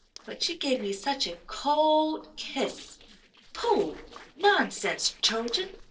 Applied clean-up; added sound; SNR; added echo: neural separator model SepFormer DNS4.